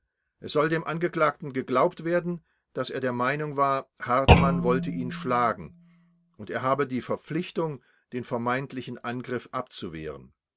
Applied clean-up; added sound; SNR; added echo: none; Thump, thud; -3 dB; none.